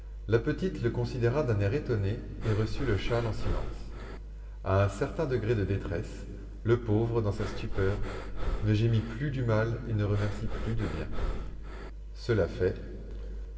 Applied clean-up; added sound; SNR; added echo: none; Breathing; 4 dB; reverberation time 2.3 s.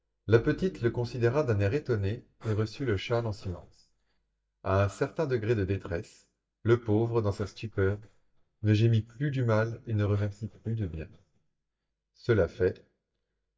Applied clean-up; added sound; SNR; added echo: neural mask model DeepFilterNet 3.